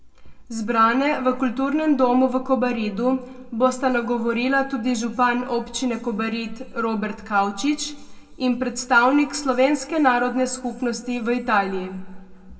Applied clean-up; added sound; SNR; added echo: none; none; none; reverberation time 1.0 s.